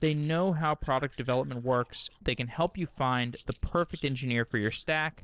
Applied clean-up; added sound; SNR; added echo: neural separator model SepFormer DNS4.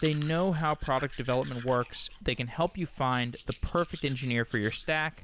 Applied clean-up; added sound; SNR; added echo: none; Domestic sounds, home sounds; 17 dB; none.